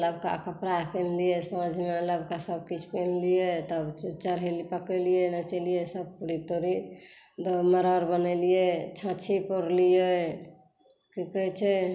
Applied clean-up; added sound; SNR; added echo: none; none; none; none.